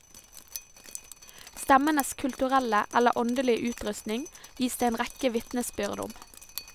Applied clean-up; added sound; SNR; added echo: none; Drip; 17 dB; none.